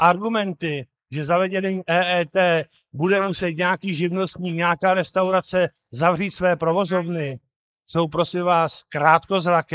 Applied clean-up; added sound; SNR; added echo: neural mask model Resemble Enhance denoiser.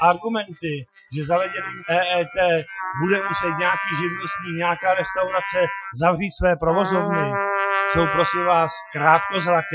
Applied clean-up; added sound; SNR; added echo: classical method Wiener filter.